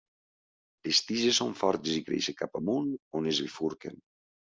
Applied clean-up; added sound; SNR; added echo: none; none; none; none.